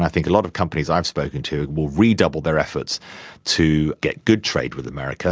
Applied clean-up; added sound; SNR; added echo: none; none; none; none.